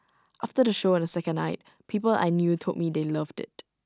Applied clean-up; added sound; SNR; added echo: none; none; none; none.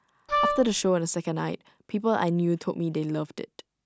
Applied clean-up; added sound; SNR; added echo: none; Wind instrument, woodwind instrument; -1 dB; none.